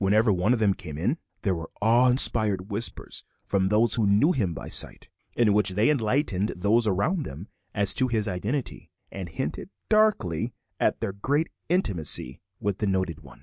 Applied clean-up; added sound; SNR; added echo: none; none; none; none.